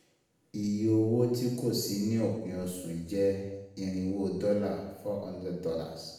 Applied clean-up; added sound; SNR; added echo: none; none; none; reverberation time 0.9 s.